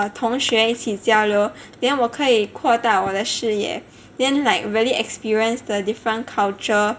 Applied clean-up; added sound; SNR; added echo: none; none; none; none.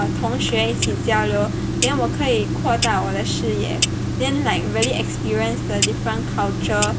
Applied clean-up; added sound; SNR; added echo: none; Clock; -1 dB; none.